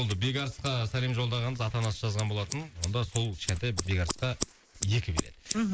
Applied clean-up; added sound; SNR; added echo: neural mask model Resemble Enhance denoiser.